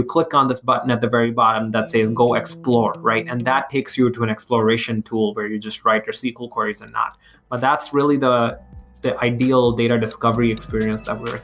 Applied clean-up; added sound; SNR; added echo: none; Electric guitar; 18 dB; none.